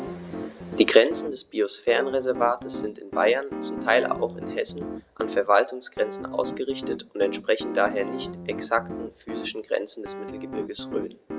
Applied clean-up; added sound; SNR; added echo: none; Piano; 9 dB; none.